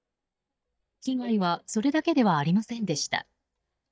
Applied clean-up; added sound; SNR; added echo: neural mask model DeepFilterNet 3.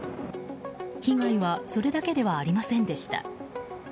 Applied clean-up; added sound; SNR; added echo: none; Bowed string instrument; 15 dB; none.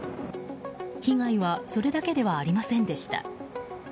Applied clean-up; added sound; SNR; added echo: none; none; none; none.